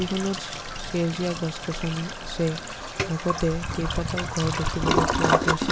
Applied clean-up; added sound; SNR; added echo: none; Toilet flush; 0 dB; none.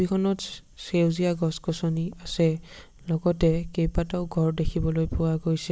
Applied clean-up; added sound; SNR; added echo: none; none; none; none.